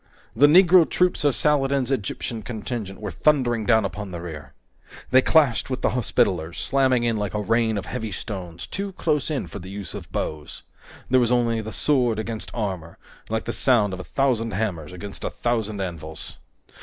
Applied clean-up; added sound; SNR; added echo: none; none; none; none.